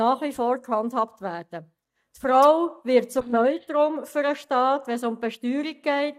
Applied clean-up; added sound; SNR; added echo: neural mask model DeepFilterNet 3.